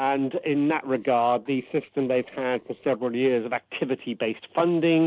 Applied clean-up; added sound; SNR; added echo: neural separator model SepFormer DNS4.